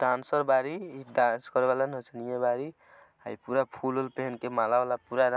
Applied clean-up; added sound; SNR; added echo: none; none; none; none.